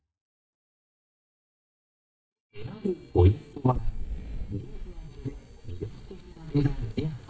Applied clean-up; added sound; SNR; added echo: neural mask model DeepFilterNet 3.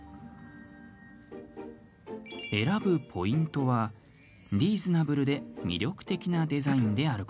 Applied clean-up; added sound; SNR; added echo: none; none; none; none.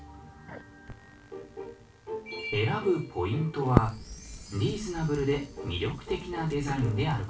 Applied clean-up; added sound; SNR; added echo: none; Crackle; 8 dB; reverberation time 0.3 s.